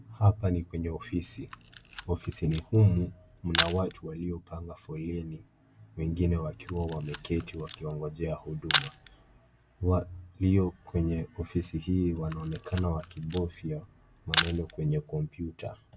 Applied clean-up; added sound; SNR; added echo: none; Camera; 4 dB; none.